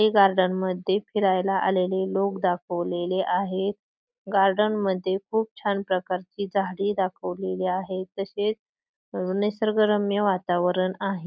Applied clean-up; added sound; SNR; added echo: none; none; none; none.